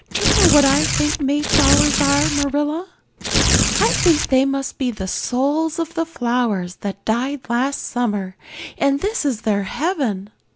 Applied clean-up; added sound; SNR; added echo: none; Tearing; -2 dB; none.